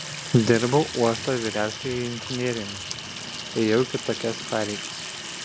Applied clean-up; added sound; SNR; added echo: none; Sink (filling or washing) / Water tap, faucet; 8 dB; none.